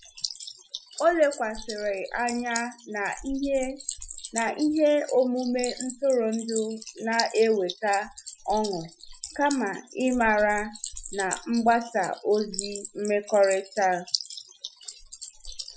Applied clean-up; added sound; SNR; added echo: classical method Wiener filter.